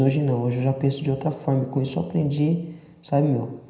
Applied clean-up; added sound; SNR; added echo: none; none; none; reverberation time 0.9 s.